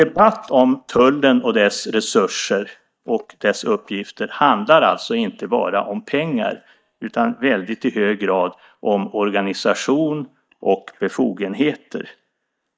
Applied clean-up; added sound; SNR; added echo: neural mask model DeepFilterNet 3.